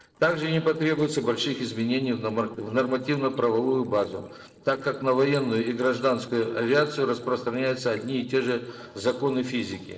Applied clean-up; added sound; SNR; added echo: neural separator model SepFormer DNS4.